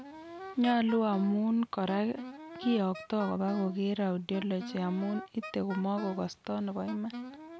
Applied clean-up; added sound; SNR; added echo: none; Wind instrument, woodwind instrument; 14 dB; none.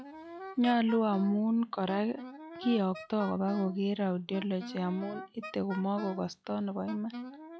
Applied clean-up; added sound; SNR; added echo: classical method log-MMSE.